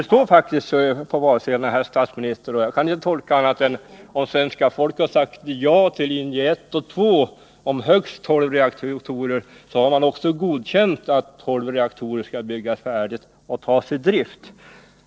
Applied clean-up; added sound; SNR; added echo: neural separator model SepFormer DNS4.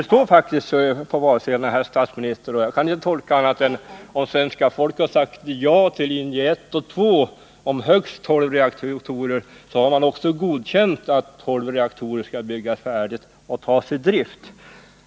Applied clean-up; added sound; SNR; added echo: none; Bark; 13 dB; none.